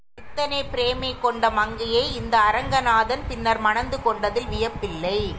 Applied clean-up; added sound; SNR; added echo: none; none; none; none.